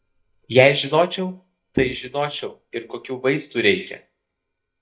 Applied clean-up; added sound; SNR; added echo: neural mask model DeepFilterNet 3.